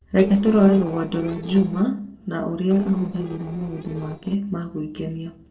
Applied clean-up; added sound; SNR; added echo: neural separator model SepFormer DNS4.